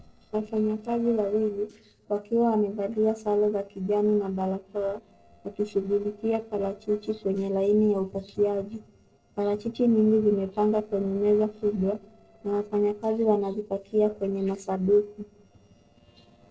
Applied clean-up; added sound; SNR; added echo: neural separator model SepFormer DNS4.